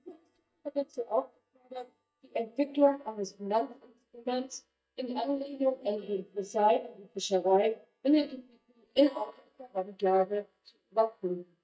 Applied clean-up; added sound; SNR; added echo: neural mask model DeepFilterNet 3.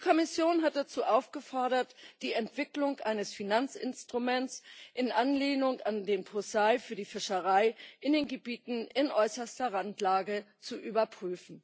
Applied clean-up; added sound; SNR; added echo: none; none; none; none.